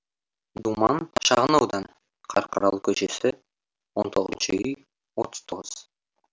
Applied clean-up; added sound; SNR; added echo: none; none; none; none.